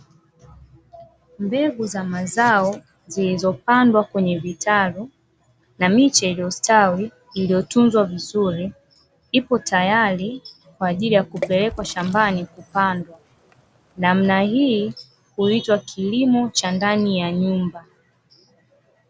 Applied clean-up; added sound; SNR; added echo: none; Water / Splash, splatter; 16 dB; none.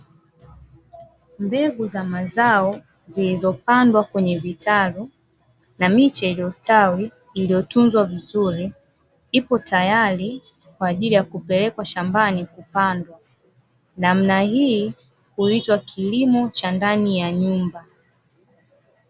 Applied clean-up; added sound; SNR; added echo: none; none; none; none.